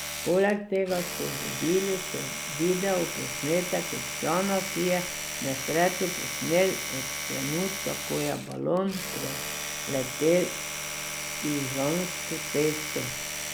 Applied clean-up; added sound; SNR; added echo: none; Domestic sounds, home sounds; 5 dB; none.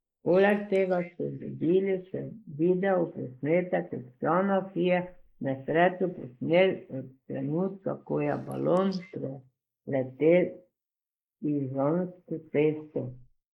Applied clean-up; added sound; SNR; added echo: neural mask model Resemble Enhance denoiser.